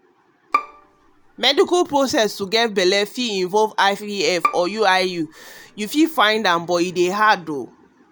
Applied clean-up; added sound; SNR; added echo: none; Bowed string instrument; 10 dB; none.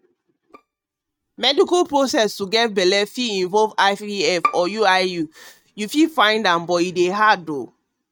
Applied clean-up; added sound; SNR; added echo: neural mask model RNNoise.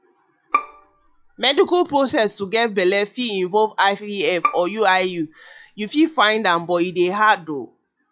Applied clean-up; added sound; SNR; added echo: classical method log-MMSE.